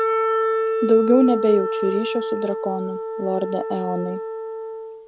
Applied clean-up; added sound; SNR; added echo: none; Wind instrument, woodwind instrument; 2 dB; none.